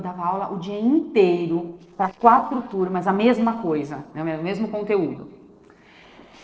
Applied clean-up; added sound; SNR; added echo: neural separator model SepFormer DNS4.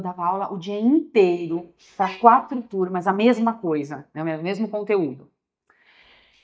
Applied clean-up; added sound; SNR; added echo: neural mask model DeepFilterNet 3.